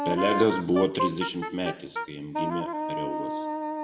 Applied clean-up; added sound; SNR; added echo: none; Wind instrument, woodwind instrument; 2 dB; reverberation time 1.1 s.